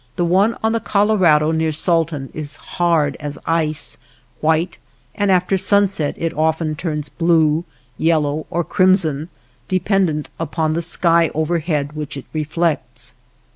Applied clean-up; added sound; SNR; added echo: none; none; none; none.